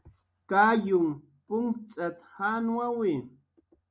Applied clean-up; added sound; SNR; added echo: none; none; none; none.